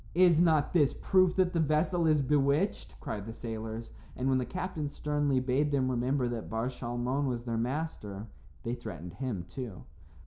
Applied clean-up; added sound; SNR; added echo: none; none; none; none.